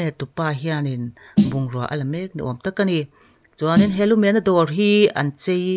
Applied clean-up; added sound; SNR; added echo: none; Snare drum; 5 dB; none.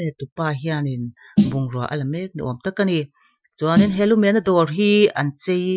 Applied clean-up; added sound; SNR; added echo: classical method Wiener filter.